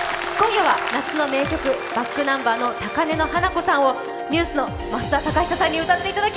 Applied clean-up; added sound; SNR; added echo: none; none; none; none.